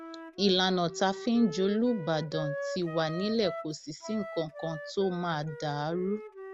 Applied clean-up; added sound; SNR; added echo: none; Wind instrument, woodwind instrument; 11 dB; none.